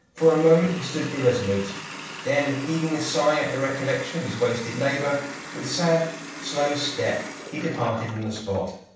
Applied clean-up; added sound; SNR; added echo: none; Water tap, faucet; 12 dB; reverberation time 0.7 s.